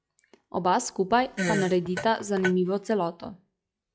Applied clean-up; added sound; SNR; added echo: classical method log-MMSE.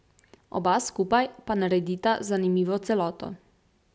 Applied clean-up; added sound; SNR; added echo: none; none; none; none.